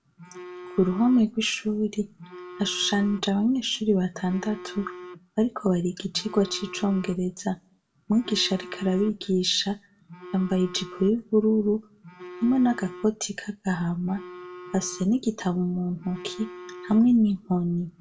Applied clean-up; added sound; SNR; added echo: none; Telephone; 18 dB; reverberation time 0.2 s.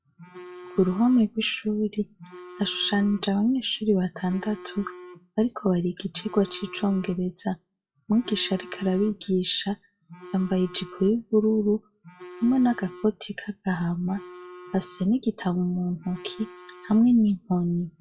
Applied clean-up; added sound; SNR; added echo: classical method WPE with log-MMSE.